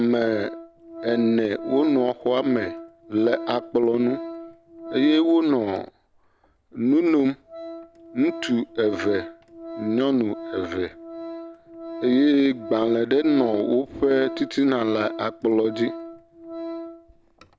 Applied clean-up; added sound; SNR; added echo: none; Organ; 13 dB; none.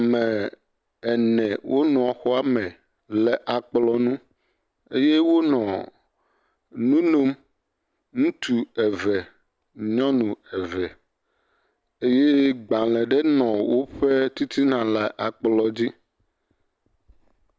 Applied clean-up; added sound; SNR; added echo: none; none; none; none.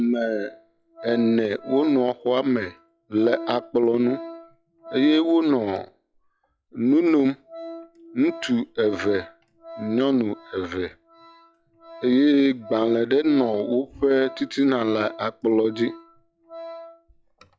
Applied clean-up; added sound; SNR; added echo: classical method log-MMSE.